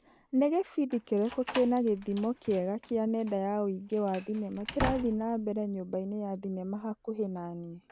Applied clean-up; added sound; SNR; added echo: none; Slam; 13 dB; none.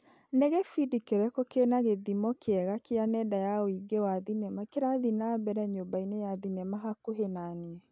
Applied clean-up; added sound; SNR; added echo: none; none; none; none.